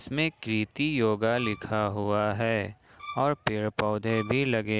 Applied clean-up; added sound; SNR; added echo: none; Bowed string instrument; 16 dB; none.